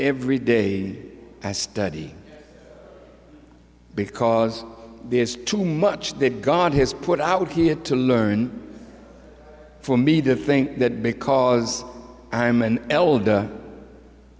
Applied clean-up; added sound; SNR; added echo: none; none; none; none.